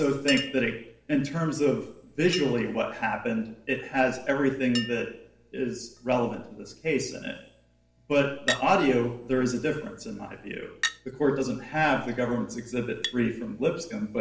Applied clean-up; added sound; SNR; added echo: none; Chink, clink; 13 dB; reverberation time 0.7 s.